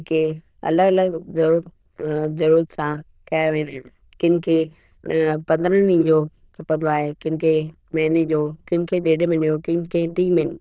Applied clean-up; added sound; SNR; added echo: neural diffusion model UNIVERSE++.